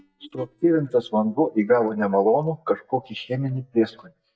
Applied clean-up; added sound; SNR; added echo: neural mask model DeepFilterNet 3.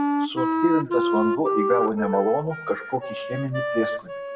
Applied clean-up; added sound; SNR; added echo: none; Wind instrument, woodwind instrument; 0 dB; reverberation time 0.6 s.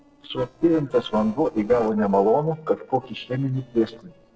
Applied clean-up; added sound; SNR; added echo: neural separator model SepFormer DNS4.